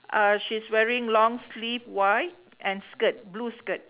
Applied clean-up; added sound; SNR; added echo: none; none; none; none.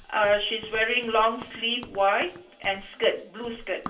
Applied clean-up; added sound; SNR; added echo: none; Run; 18 dB; reverberation time 0.3 s.